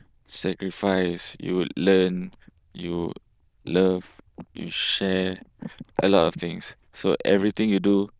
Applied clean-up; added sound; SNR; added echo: neural diffusion model UNIVERSE++.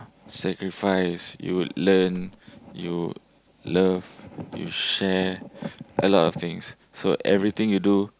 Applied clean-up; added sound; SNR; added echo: none; Bird; 19 dB; none.